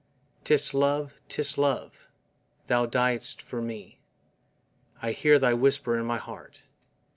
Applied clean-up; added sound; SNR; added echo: none; none; none; none.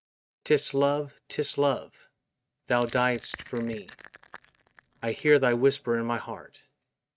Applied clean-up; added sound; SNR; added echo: neural mask model RNNoise.